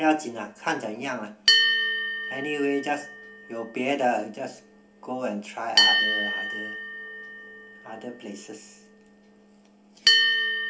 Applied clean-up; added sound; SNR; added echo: none; Bell; -4 dB; reverberation time 0.3 s.